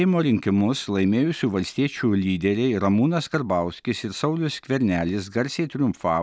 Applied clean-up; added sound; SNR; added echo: none; none; none; none.